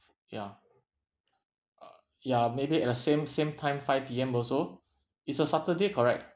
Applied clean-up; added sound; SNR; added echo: none; none; none; none.